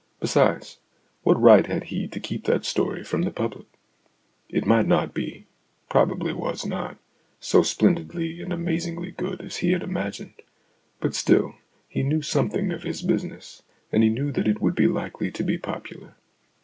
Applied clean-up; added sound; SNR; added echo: none; none; none; none.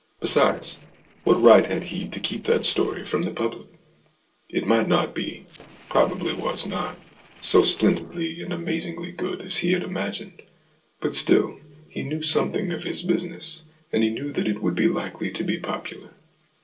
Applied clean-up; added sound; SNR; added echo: neural separator model SepFormer DNS4.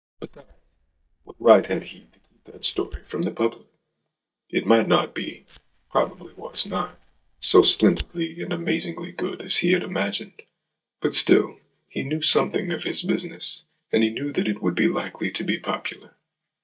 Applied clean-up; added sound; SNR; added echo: neural mask model DeepFilterNet 3.